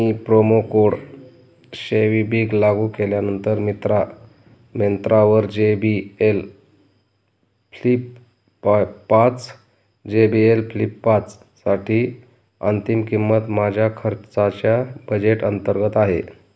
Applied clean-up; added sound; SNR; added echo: none; none; none; none.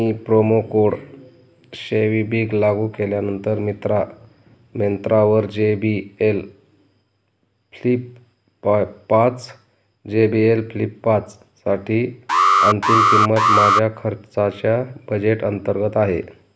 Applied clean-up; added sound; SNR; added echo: none; Alarm; -5 dB; none.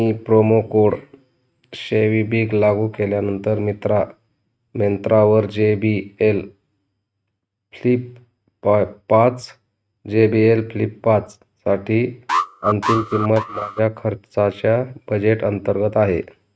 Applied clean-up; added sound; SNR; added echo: neural mask model RNNoise.